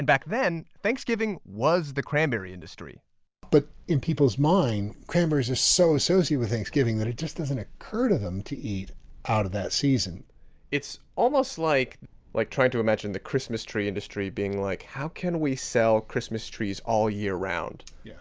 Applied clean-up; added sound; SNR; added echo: none; none; none; none.